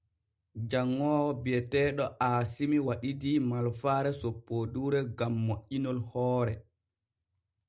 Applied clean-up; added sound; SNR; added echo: none; none; none; none.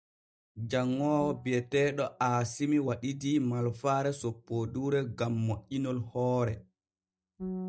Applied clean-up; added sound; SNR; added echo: neural mask model DeepFilterNet 3.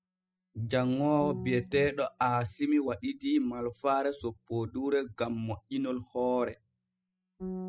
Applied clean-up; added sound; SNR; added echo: classical method spectral subtraction.